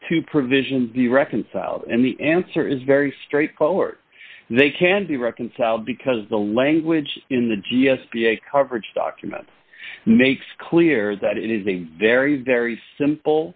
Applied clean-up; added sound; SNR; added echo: none; none; none; none.